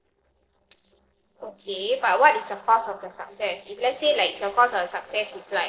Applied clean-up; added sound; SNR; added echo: neural separator model SepFormer DNS4.